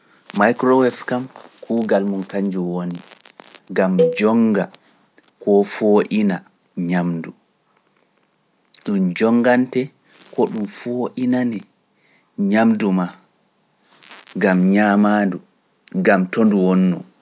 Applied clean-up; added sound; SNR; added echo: none; Cowbell; 5 dB; none.